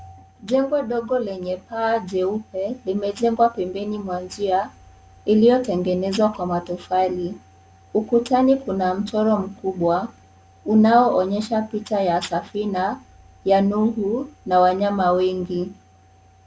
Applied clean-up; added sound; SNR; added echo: none; none; none; none.